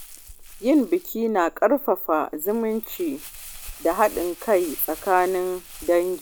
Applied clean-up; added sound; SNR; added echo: none; Crumpling, crinkling; 18 dB; none.